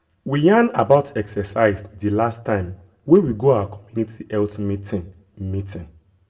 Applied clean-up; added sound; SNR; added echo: none; none; none; reverberation time 0.4 s.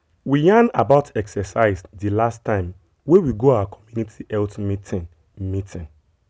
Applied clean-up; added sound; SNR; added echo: none; none; none; none.